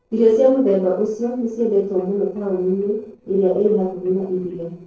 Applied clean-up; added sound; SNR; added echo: neural separator model SepFormer DNS4.